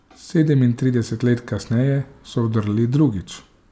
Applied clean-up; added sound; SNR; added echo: none; none; none; none.